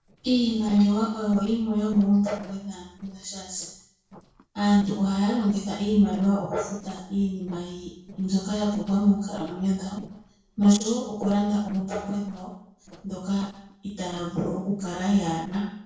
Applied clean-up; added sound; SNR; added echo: neural separator model SepFormer DNS4.